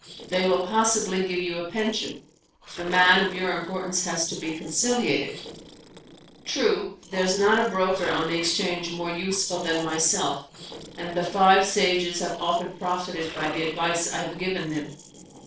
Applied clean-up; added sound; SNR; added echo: neural separator model SepFormer DNS4.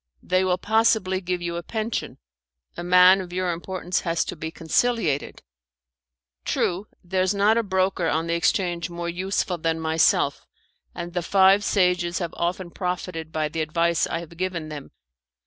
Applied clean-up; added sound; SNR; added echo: none; none; none; none.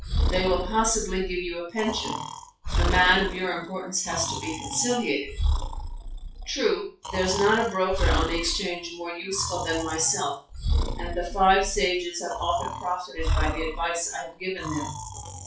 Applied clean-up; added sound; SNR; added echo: classical method WPE with log-MMSE.